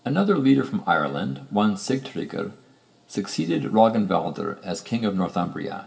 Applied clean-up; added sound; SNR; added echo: none; none; none; reverberation time 0.9 s.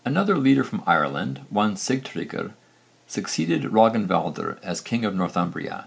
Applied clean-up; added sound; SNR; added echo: none; none; none; none.